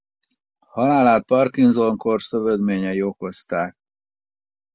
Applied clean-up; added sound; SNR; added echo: none; none; none; none.